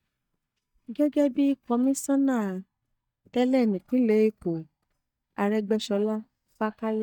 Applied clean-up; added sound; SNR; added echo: neural mask model DeepFilterNet 3.